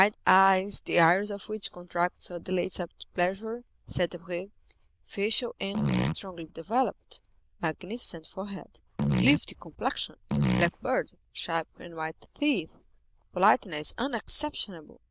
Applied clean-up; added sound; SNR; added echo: neural diffusion model UNIVERSE++.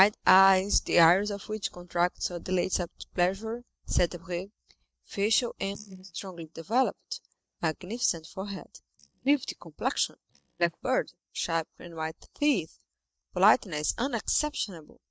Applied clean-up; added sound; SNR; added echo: neural mask model DeepFilterNet 3.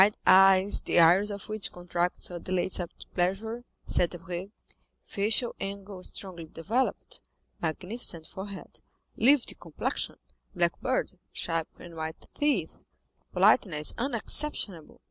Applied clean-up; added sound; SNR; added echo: none; none; none; none.